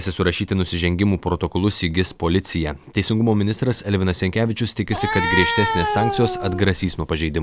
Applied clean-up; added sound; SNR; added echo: none; Cat; 3 dB; none.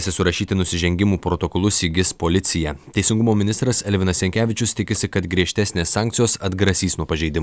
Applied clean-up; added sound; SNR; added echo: none; none; none; none.